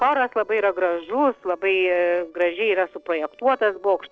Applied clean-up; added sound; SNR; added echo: neural separator model SepFormer DNS4.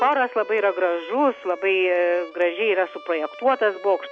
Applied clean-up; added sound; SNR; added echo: none; Bowed string instrument; 17 dB; none.